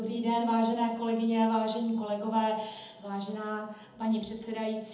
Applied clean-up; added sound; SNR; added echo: none; none; none; reverberation time 1.0 s.